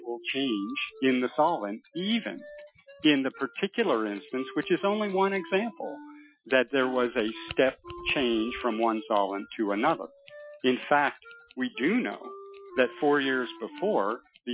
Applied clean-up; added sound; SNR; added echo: classical method Wiener filter.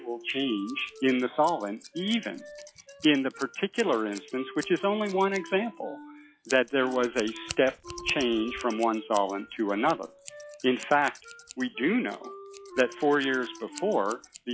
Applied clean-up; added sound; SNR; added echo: classical method log-MMSE.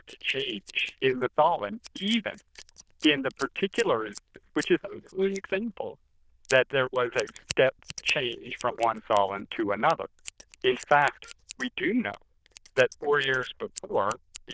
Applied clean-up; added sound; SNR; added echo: neural diffusion model UNIVERSE++.